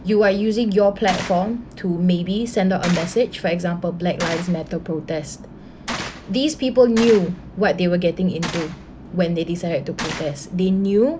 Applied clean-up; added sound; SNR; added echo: none; Gunshot, gunfire; 15 dB; none.